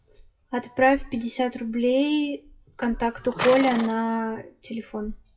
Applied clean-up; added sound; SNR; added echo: classical method WPE with log-MMSE.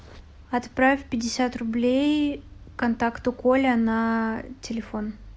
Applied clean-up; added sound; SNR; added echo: none; none; none; none.